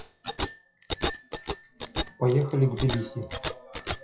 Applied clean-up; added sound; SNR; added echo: classical method WPE with log-MMSE.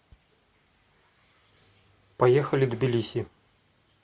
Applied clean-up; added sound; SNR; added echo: none; none; none; none.